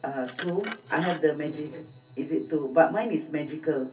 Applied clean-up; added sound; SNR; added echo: none; Glass; 15 dB; reverberation time 0.3 s.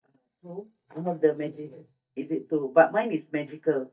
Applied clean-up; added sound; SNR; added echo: neural mask model DeepFilterNet 3.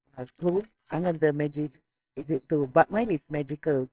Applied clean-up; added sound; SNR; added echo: neural separator model SepFormer WHAMR!.